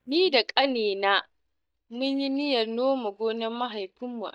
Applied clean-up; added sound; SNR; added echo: neural mask model DeepFilterNet 3.